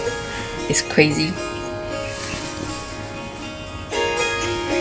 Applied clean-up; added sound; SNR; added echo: none; Harp; 1 dB; none.